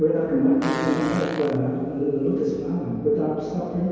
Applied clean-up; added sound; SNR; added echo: none; Fart; 12 dB; reverberation time 2.2 s.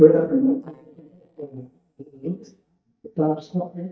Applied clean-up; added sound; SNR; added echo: neural mask model DeepFilterNet 3.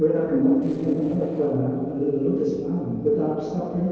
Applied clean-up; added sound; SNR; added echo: neural separator model SepFormer DNS4.